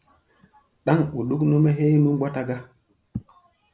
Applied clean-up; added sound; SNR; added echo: none; none; none; none.